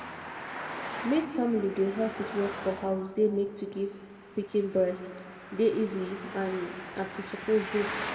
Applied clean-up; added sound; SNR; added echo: none; Traffic noise, roadway noise; 10 dB; reverberation time 1.5 s.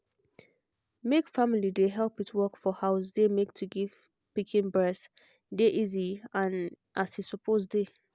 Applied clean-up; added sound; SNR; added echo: none; none; none; none.